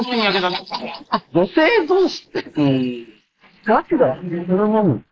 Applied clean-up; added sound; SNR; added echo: neural mask model Resemble Enhance denoiser.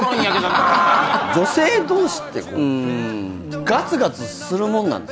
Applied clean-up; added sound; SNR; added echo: none; none; none; none.